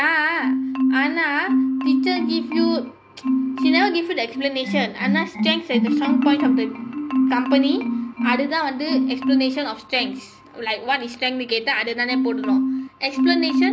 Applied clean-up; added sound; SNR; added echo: none; Marimba, xylophone; -2 dB; none.